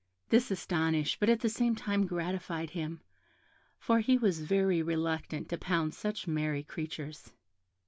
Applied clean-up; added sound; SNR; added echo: none; none; none; none.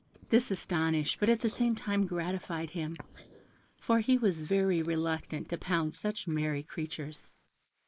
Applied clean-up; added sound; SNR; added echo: neural mask model Resemble Enhance denoiser.